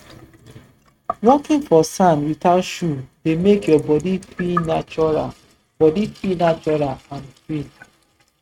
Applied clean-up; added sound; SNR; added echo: neural mask model RNNoise.